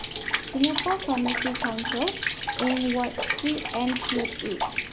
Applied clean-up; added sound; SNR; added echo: none; Rain; 2 dB; none.